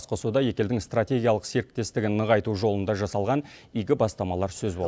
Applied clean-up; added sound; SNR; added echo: none; none; none; none.